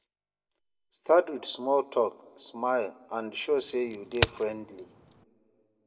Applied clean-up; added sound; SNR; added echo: none; Crack; 0 dB; reverberation time 0.4 s.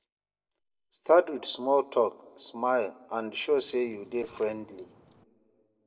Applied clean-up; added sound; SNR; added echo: neural separator model SepFormer DNS4.